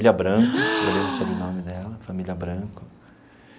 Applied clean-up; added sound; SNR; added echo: none; Gasp; 3 dB; none.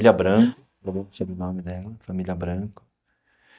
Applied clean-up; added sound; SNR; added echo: neural mask model DeepFilterNet 3.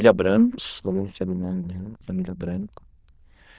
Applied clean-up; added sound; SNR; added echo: neural diffusion model UNIVERSE++.